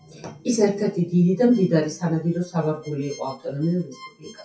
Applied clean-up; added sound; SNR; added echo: classical method WPE with log-MMSE.